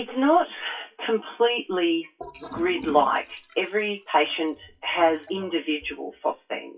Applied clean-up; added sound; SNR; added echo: classical method WPE with log-MMSE.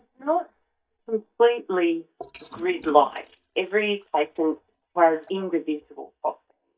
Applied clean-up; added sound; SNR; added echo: neural mask model DeepFilterNet 3.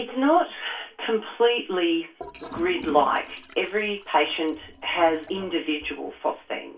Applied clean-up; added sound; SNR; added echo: none; Toilet flush / Gurgling; 19 dB; reverberation time 0.3 s.